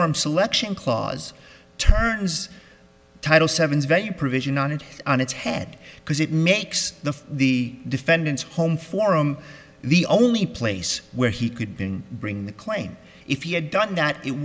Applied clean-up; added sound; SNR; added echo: none; none; none; none.